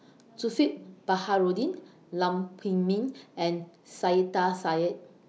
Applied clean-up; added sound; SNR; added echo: none; none; none; none.